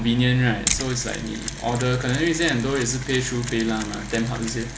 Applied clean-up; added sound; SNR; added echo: none; Mechanisms; 9 dB; none.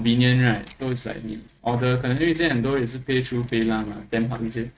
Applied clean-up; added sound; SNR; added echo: neural mask model RNNoise.